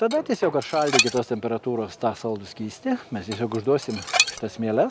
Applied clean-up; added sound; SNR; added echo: none; Dishes, pots, and pans; 3 dB; none.